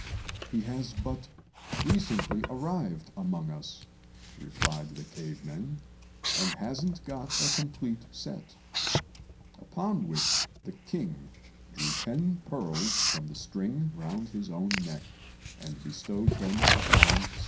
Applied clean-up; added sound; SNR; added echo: none; Writing; -2 dB; reverberation time 0.3 s.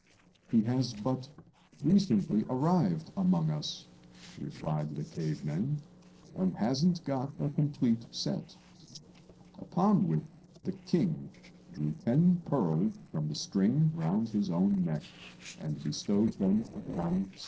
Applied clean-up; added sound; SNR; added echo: neural separator model SepFormer DNS4.